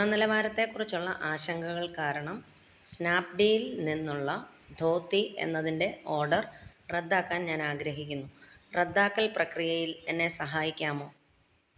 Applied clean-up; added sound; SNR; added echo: none; none; none; none.